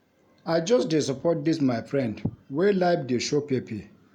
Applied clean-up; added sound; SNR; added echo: none; none; none; none.